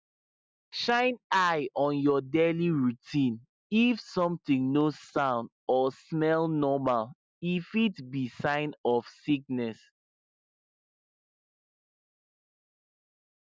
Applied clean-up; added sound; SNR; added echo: none; none; none; none.